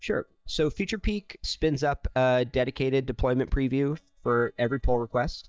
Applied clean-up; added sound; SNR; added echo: neural mask model DeepFilterNet 3.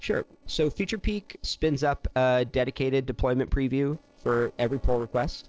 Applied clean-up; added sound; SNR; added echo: neural separator model SepFormer DNS4.